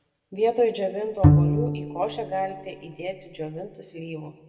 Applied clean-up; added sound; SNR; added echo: none; Bowed string instrument; -5 dB; reverberation time 1.4 s.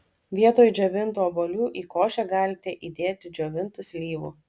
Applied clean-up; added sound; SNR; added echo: none; none; none; none.